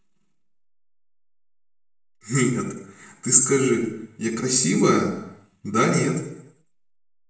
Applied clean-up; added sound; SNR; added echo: none; none; none; reverberation time 0.8 s.